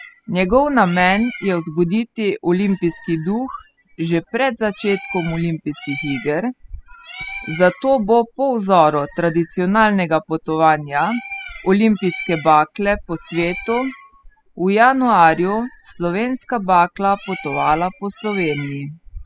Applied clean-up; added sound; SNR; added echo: classical method spectral subtraction.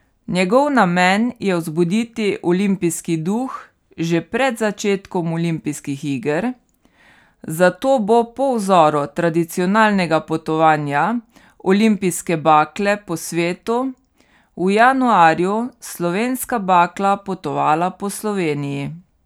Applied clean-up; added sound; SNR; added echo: none; none; none; none.